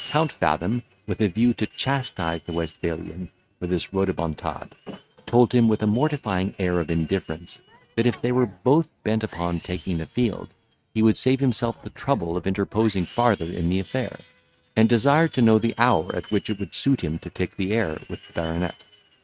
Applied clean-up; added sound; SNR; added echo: neural mask model RNNoise.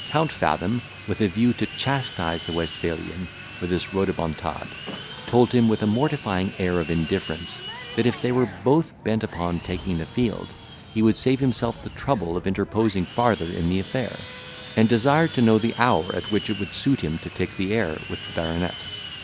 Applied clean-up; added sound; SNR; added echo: none; Sawing; 14 dB; none.